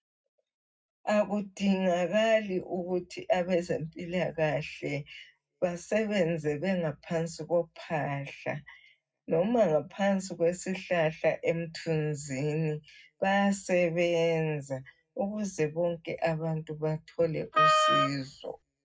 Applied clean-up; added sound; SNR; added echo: none; Wind instrument, woodwind instrument; -4 dB; reverberation time 0.3 s.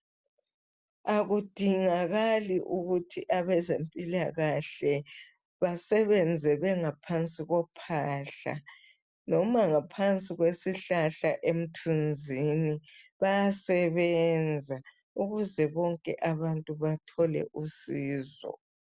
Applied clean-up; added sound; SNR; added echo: none; none; none; none.